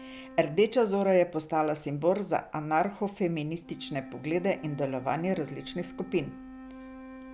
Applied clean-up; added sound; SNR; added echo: none; Wind instrument, woodwind instrument; 17 dB; none.